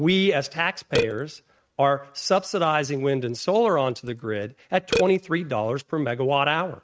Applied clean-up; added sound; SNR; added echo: neural mask model RNNoise.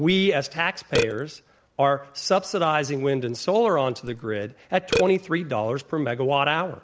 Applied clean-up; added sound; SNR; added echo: none; Burping, eructation; 10 dB; none.